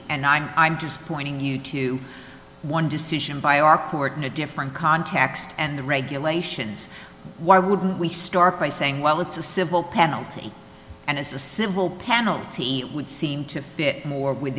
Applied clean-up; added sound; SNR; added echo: none; none; none; none.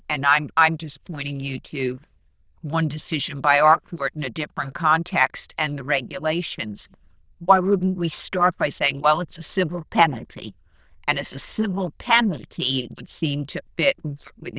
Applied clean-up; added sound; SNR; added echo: neural diffusion model UNIVERSE++.